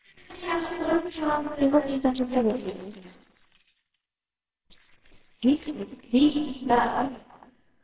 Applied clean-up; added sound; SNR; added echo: neural separator model SepFormer WHAMR!.